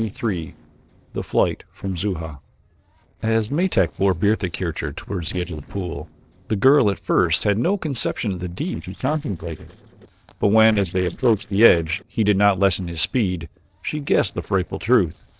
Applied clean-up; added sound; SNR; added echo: neural separator model SepFormer DNS4.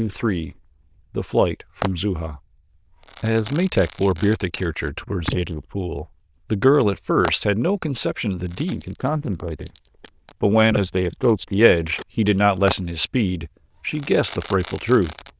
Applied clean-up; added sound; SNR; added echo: neural diffusion model UNIVERSE++.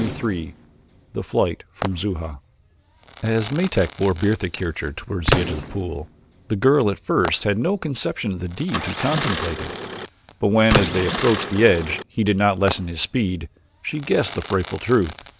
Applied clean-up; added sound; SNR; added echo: none; Engine starting + Crackle / Fireworks; 8 dB; none.